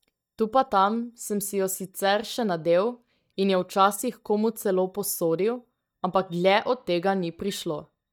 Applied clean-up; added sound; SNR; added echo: neural mask model DeepFilterNet 3.